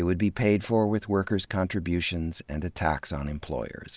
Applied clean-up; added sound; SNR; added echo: none; none; none; none.